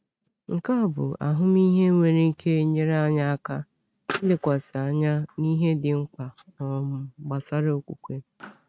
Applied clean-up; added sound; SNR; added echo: neural mask model RNNoise.